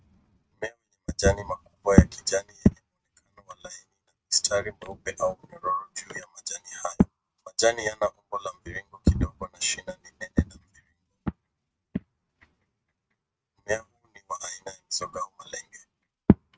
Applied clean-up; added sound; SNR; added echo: neural mask model RNNoise.